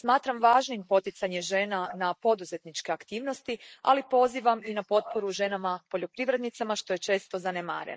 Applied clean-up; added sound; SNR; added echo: neural mask model Resemble Enhance denoiser.